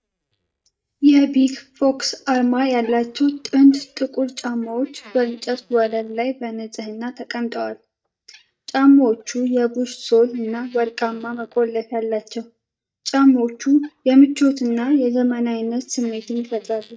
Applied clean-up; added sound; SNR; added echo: neural mask model DeepFilterNet 3.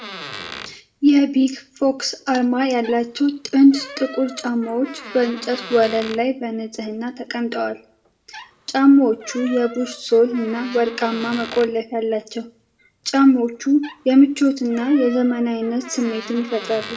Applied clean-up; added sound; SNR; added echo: none; Door; 18 dB; reverberation time 0.3 s.